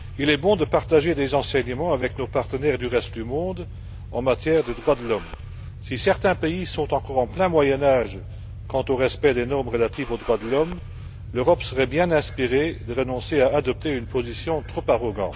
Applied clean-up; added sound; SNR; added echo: none; Engine starting / Car; 12 dB; none.